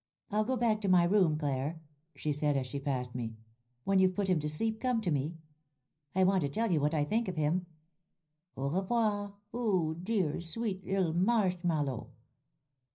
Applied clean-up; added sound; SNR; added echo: none; none; none; reverberation time 0.4 s.